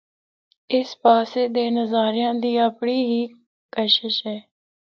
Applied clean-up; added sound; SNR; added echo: none; none; none; none.